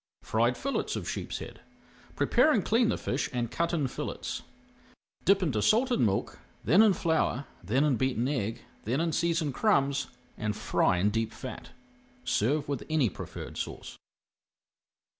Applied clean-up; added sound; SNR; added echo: none; none; none; none.